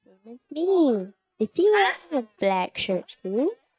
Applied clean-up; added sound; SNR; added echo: neural mask model DeepFilterNet 3.